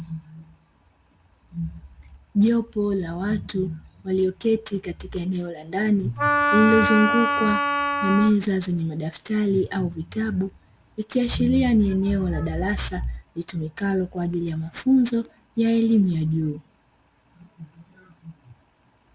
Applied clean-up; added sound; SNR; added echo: none; Wind instrument, woodwind instrument; -1 dB; none.